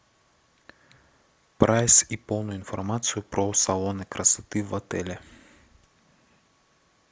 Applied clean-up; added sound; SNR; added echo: none; none; none; none.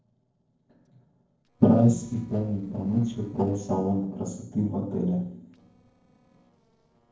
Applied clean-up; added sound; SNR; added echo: neural separator model SepFormer DNS4.